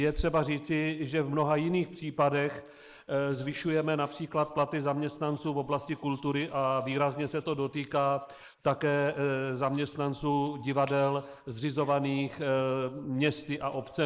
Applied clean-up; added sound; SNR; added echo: neural mask model Resemble Enhance denoiser.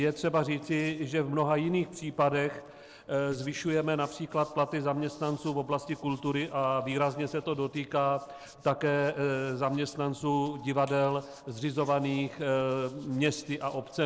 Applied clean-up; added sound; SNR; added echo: neural separator model SepFormer DNS4.